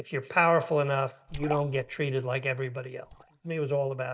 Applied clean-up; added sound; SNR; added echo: neural mask model DeepFilterNet 3.